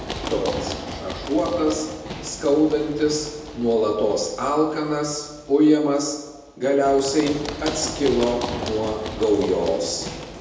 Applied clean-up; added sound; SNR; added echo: none; Run; 11 dB; reverberation time 1.0 s.